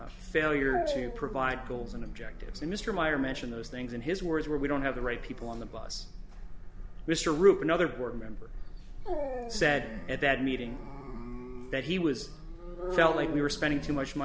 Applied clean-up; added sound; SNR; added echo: none; Dog; 10 dB; none.